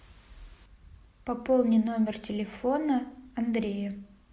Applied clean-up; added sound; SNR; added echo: none; none; none; none.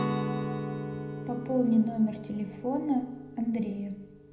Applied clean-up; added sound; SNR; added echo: none; Guitar; 5 dB; reverberation time 0.8 s.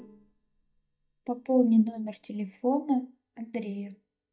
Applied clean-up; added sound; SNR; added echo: neural mask model DeepFilterNet 3.